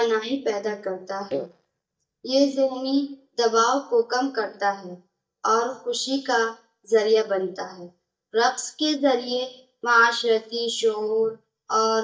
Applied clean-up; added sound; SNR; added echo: neural mask model DeepFilterNet 3.